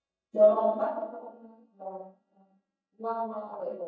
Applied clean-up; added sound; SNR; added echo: neural mask model DeepFilterNet 3.